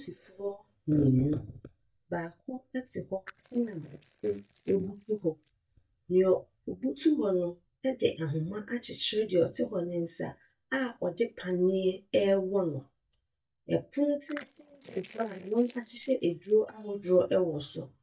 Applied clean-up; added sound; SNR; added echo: neural mask model DeepFilterNet 3.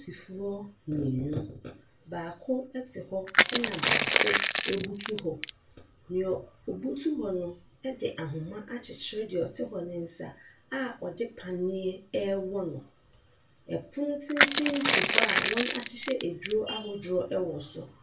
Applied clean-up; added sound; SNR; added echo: none; Crushing; -5 dB; reverberation time 0.3 s.